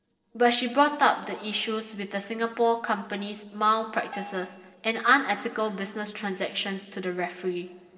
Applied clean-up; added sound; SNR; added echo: neural separator model SepFormer DNS4.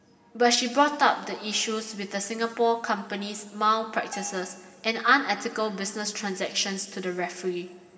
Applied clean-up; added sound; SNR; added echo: none; Bell; 19 dB; reverberation time 1.9 s.